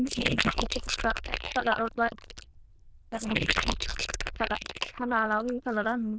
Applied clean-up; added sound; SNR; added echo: neural diffusion model UNIVERSE++.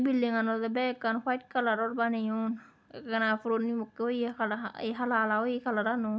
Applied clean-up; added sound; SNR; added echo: none; none; none; none.